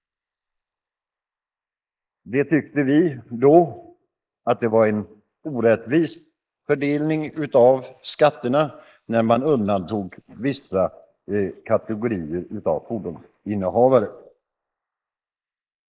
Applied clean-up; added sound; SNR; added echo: neural mask model Resemble Enhance denoiser.